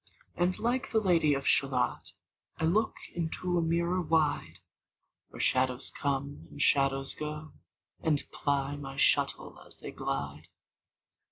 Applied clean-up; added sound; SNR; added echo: none; none; none; none.